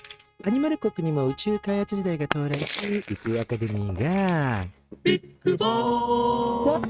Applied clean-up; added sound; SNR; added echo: neural mask model RNNoise.